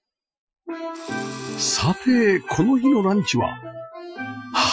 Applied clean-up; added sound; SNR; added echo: classical method Wiener filter.